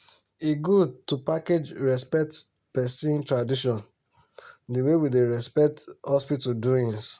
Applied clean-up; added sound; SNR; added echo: none; none; none; none.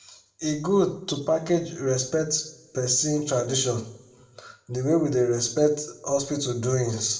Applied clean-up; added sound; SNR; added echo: none; none; none; reverberation time 0.5 s.